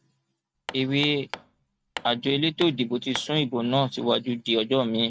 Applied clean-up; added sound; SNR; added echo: none; Hammer; 15 dB; none.